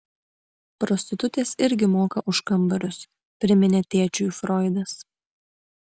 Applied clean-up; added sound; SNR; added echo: none; none; none; none.